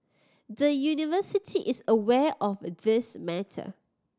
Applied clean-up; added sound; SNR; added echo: none; none; none; none.